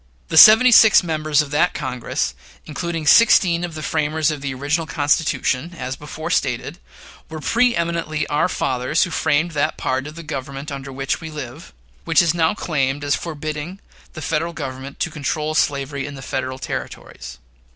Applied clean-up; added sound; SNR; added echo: none; none; none; none.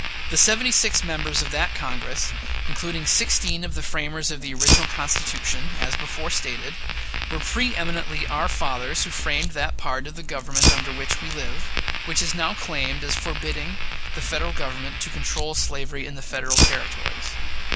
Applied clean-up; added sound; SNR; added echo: none; Fire; -4 dB; none.